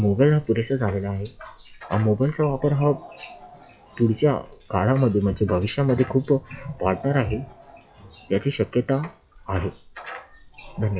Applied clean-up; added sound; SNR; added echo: classical method log-MMSE.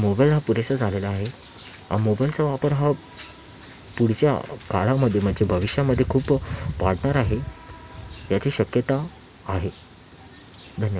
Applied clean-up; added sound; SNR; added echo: none; none; none; none.